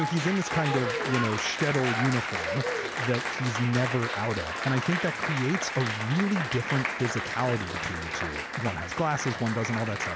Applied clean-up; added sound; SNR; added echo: none; Applause; 3 dB; none.